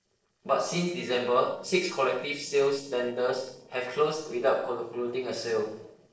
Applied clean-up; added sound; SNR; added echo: neural separator model SepFormer DNS4.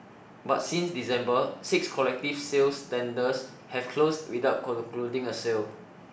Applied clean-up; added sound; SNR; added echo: none; none; none; none.